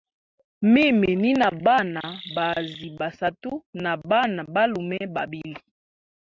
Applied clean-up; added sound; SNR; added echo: neural mask model RNNoise.